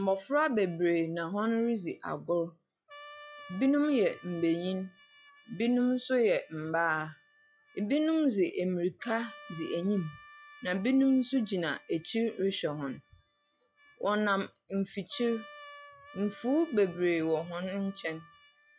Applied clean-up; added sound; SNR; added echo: classical method log-MMSE.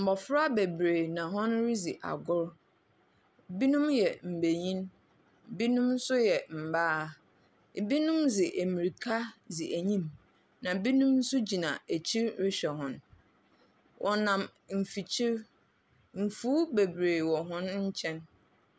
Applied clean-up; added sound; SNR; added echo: none; none; none; none.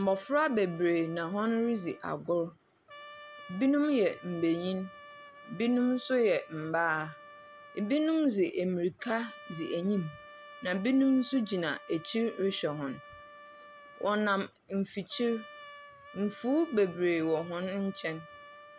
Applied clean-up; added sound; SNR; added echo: none; Trumpet; 20 dB; none.